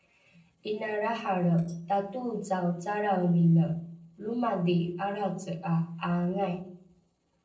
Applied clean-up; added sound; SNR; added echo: neural separator model SepFormer DNS4.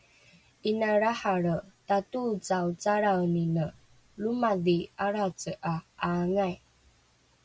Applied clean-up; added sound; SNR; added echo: none; none; none; none.